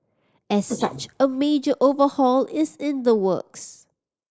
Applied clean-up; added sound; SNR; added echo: neural mask model Resemble Enhance denoiser.